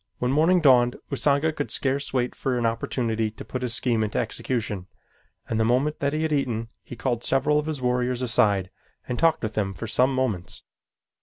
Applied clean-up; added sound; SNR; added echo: none; none; none; none.